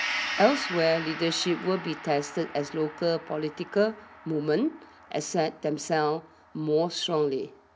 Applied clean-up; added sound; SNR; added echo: none; Gong; 11 dB; none.